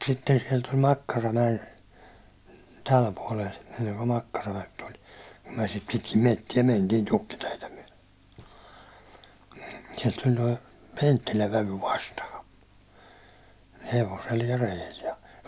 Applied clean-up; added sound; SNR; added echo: none; none; none; none.